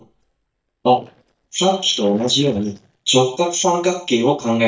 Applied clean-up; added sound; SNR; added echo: neural mask model DeepFilterNet 3.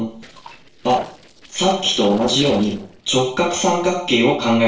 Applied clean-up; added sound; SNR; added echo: neural separator model SepFormer DNS4.